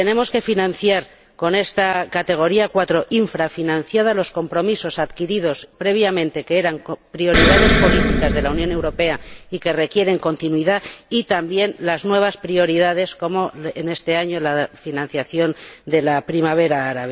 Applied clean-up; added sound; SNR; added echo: none; Explosion; -2 dB; none.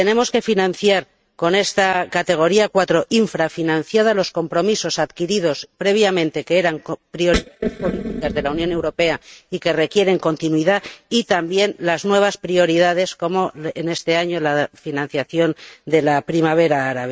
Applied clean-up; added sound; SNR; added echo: neural mask model RNNoise.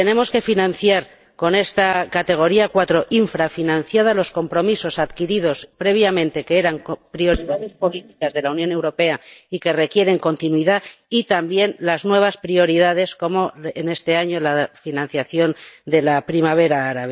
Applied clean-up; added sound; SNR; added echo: neural mask model DeepFilterNet 3.